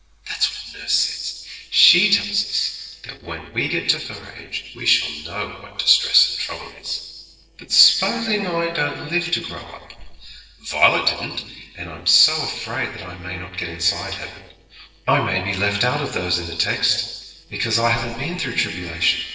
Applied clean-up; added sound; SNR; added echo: neural separator model SepFormer DNS4.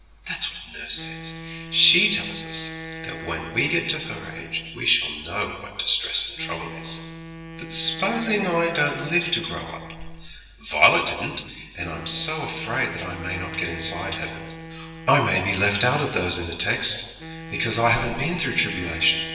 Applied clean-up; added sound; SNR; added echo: none; Wind instrument, woodwind instrument; 15 dB; reverberation time 1.3 s.